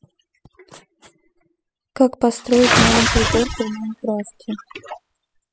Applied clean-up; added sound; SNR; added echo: classical method spectral subtraction.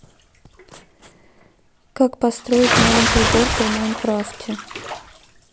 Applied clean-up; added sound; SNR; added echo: none; Bathtub (filling or washing) / Splash, splatter; 1 dB; none.